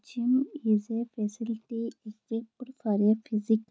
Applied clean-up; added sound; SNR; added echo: none; none; none; none.